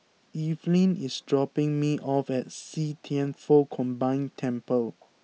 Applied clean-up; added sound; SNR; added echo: none; none; none; none.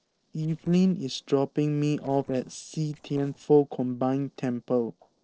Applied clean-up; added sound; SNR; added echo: neural separator model SepFormer DNS4.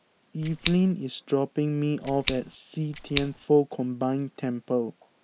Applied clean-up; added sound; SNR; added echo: none; Scissors; 3 dB; none.